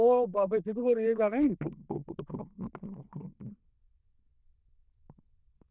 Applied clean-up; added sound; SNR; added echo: neural diffusion model UNIVERSE++.